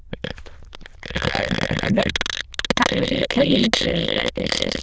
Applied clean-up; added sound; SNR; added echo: neural diffusion model UNIVERSE++.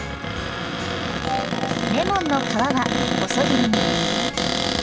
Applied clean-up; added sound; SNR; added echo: none; Cupboard open or close; -2 dB; none.